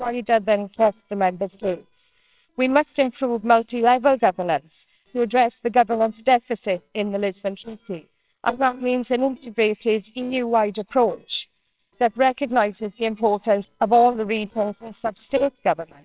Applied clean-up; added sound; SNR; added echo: neural separator model SepFormer WHAMR!.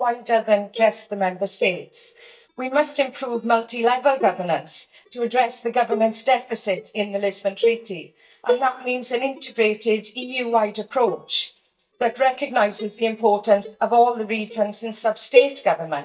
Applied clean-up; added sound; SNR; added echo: neural mask model DeepFilterNet 3.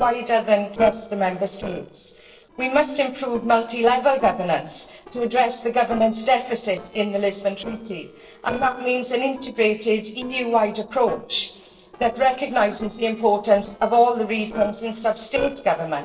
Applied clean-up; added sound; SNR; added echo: neural separator model SepFormer DNS4.